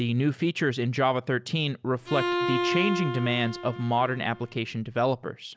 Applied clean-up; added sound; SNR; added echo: none; Bowed string instrument; 5 dB; none.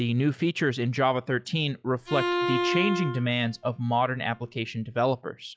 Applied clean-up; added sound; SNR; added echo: classical method log-MMSE.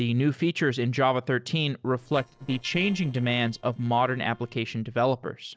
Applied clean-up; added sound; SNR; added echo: neural separator model SepFormer DNS4.